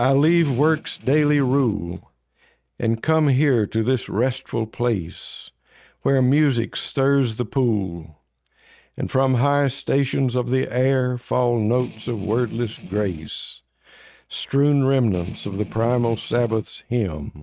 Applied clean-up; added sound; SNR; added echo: neural mask model RNNoise.